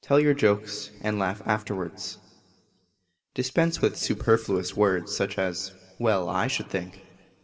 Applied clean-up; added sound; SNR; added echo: none; none; none; reverberation time 1.8 s.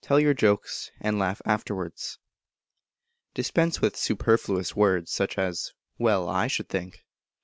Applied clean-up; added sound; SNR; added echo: none; none; none; none.